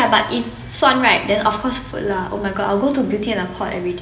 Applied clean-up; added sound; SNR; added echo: none; none; none; reverberation time 0.8 s.